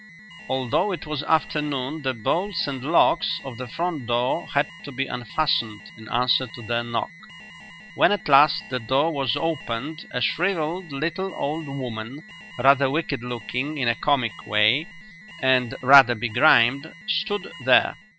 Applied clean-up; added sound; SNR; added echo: none; Alarm; 19 dB; none.